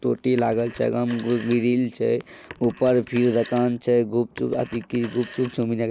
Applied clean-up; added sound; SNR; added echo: none; Telephone; 20 dB; none.